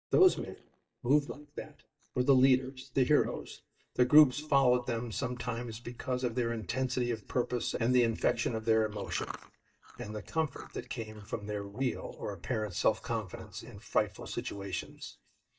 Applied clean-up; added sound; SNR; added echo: neural mask model DeepFilterNet 3.